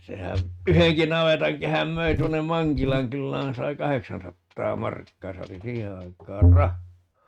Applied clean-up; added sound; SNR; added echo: neural mask model RNNoise.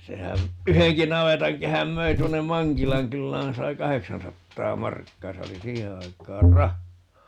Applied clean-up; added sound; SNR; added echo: none; Buzz; 3 dB; none.